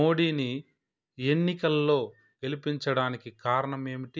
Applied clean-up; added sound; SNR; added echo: none; none; none; none.